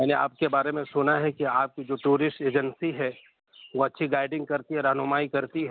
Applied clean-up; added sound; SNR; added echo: none; none; none; none.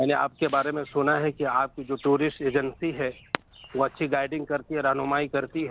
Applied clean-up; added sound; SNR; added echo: none; Fireworks; 18 dB; none.